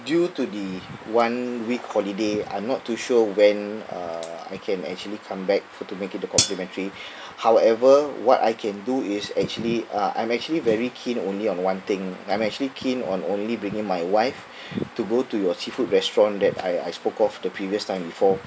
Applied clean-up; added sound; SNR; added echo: none; Hi-hat; 0 dB; none.